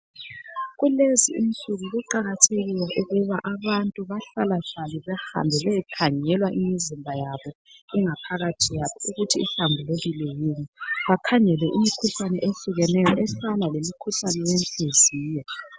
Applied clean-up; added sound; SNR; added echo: none; none; none; none.